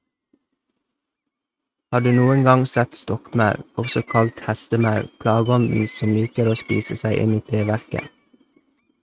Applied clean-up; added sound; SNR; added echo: neural mask model RNNoise.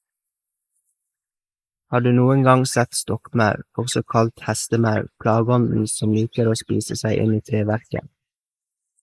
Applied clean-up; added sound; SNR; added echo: neural mask model Resemble Enhance denoiser.